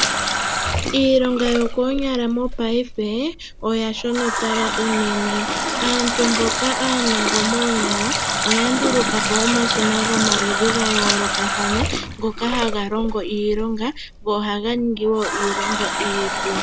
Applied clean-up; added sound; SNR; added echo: none; Water tap, faucet; 1 dB; none.